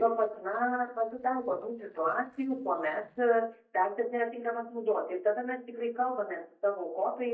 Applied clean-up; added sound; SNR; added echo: neural mask model DeepFilterNet 3.